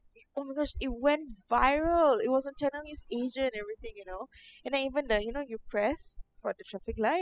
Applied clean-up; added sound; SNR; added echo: classical method spectral subtraction.